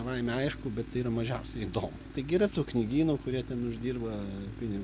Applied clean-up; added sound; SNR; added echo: none; Tools; 12 dB; none.